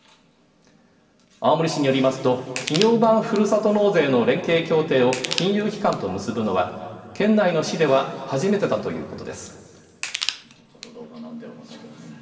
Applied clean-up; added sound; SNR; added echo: none; Crushing; 11 dB; reverberation time 2.7 s.